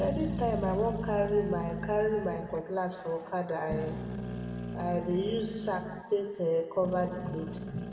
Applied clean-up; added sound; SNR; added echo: none; Growling; 6 dB; reverberation time 1.6 s.